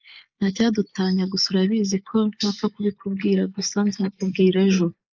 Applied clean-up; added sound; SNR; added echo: neural mask model Resemble Enhance denoiser.